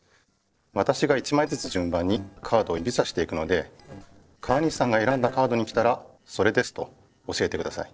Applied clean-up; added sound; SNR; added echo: neural separator model SepFormer DNS4.